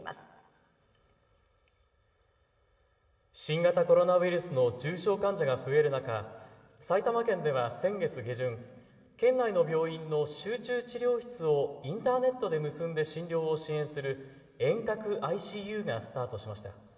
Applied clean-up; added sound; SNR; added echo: none; none; none; reverberation time 2.6 s.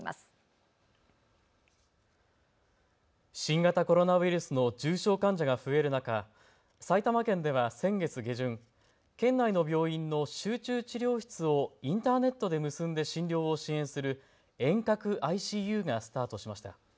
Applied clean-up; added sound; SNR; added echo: none; none; none; none.